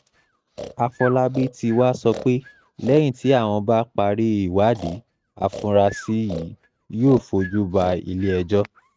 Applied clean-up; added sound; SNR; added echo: neural mask model RNNoise.